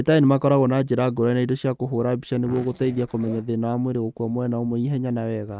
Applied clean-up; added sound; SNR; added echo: neural mask model RNNoise.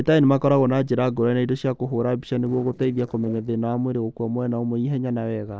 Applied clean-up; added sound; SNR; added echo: neural separator model SepFormer DNS4.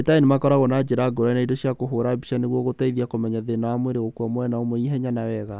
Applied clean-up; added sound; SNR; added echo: none; none; none; none.